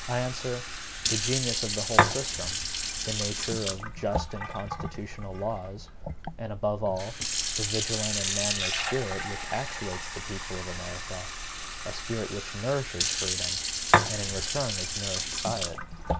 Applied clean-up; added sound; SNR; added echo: none; Fill (with liquid) / Sink (filling or washing); -2 dB; none.